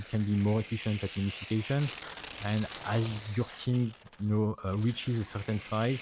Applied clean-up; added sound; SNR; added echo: none; Tearing; 13 dB; none.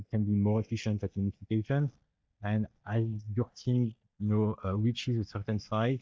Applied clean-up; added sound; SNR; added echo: neural mask model DeepFilterNet 3.